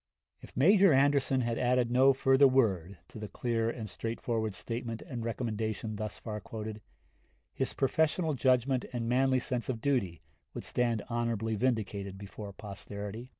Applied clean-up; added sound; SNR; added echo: none; none; none; none.